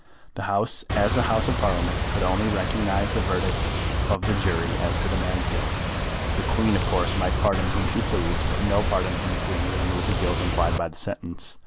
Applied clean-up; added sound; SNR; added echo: none; Boat, Water vehicle; -2 dB; none.